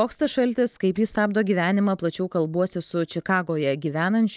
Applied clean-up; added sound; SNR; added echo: none; none; none; none.